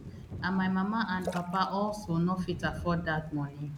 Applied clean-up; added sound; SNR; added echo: none; Splash, splatter + Thunder / Rain; 12 dB; none.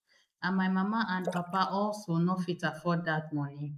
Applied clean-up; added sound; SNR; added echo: neural mask model Resemble Enhance denoiser.